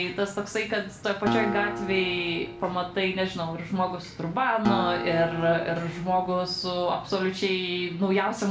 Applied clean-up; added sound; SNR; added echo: none; Acoustic guitar; 8 dB; reverberation time 0.4 s.